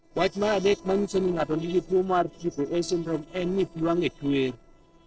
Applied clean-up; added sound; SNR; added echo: neural separator model SepFormer DNS4.